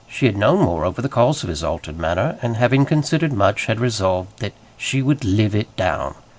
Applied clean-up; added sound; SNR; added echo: none; none; none; none.